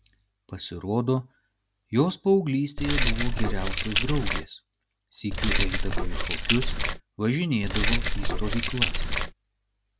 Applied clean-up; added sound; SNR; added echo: none; Keys jangling; -4 dB; none.